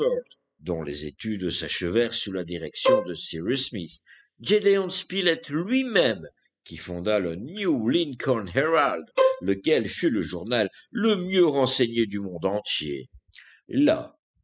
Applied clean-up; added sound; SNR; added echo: classical method spectral subtraction.